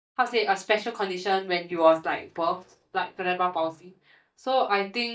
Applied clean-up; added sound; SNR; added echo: neural mask model DeepFilterNet 3.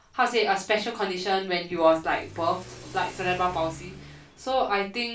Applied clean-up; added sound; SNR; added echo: none; Accelerating, revving, vroom / Car; 19 dB; reverberation time 0.2 s.